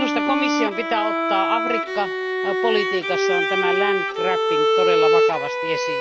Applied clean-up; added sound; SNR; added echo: none; Bowed string instrument; -5 dB; none.